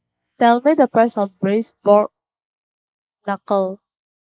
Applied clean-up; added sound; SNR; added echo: neural mask model Resemble Enhance denoiser.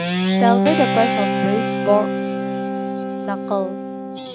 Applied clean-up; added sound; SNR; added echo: none; Guitar; -1 dB; none.